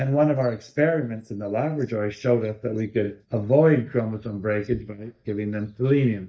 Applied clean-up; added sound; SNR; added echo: neural mask model DeepFilterNet 3.